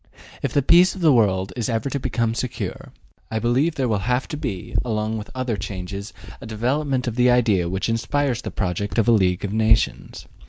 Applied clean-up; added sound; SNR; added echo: none; none; none; none.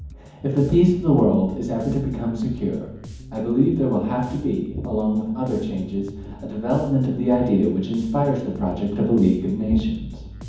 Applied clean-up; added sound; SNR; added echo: none; Bass guitar; 17 dB; reverberation time 1.2 s.